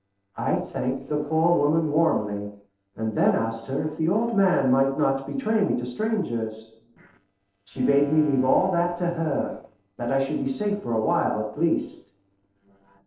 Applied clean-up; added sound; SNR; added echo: neural separator model SepFormer DNS4.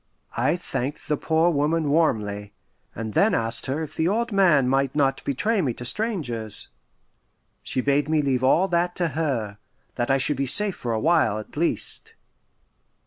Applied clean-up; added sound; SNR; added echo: none; none; none; none.